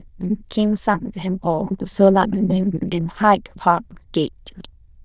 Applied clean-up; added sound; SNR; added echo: neural diffusion model UNIVERSE++.